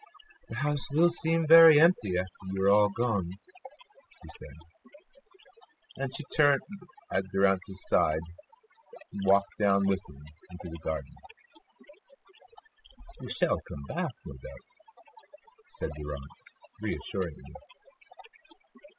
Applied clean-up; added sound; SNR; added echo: classical method spectral subtraction.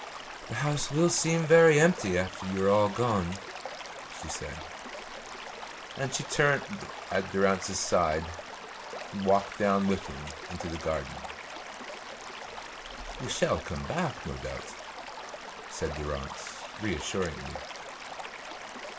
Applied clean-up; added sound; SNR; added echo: none; Stream / Liquid; 11 dB; none.